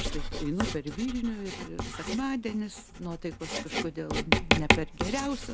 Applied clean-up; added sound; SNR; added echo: none; Writing; -3 dB; none.